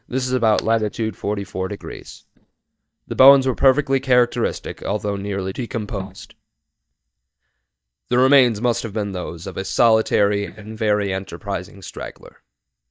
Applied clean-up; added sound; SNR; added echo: neural mask model DeepFilterNet 3.